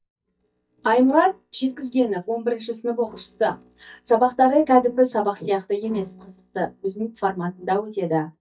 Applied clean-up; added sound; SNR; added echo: neural mask model DeepFilterNet 3.